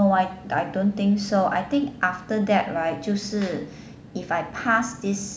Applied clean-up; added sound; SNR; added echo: none; none; none; none.